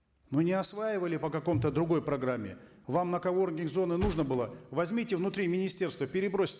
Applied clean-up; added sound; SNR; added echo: none; Thump, thud; 13 dB; none.